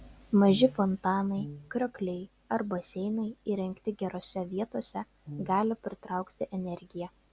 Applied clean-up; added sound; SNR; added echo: none; Brass instrument; 13 dB; none.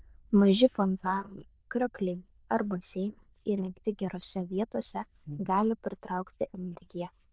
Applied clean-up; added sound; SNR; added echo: neural diffusion model UNIVERSE++.